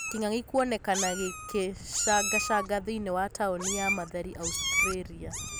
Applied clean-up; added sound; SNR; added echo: none; Meow; 3 dB; none.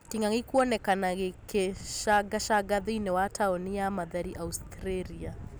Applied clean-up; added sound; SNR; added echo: none; none; none; none.